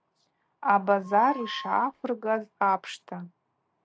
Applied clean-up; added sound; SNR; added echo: none; Wind instrument, woodwind instrument; 15 dB; none.